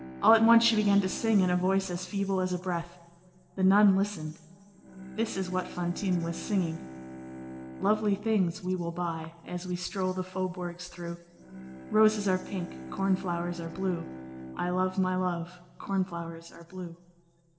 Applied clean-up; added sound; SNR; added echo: none; Bowed string instrument; 16 dB; reverberation time 1.7 s.